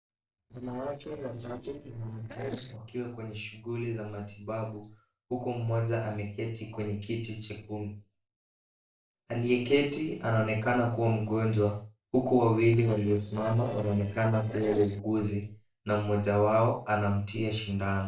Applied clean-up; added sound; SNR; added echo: neural separator model SepFormer DNS4.